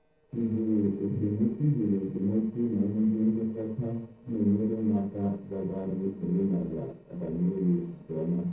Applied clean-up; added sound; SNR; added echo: neural separator model SepFormer DNS4.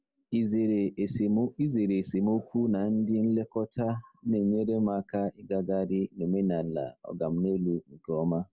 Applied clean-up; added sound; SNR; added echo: none; none; none; none.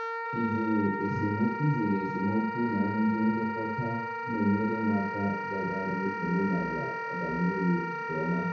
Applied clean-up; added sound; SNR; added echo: none; Wind instrument, woodwind instrument; 5 dB; reverberation time 0.5 s.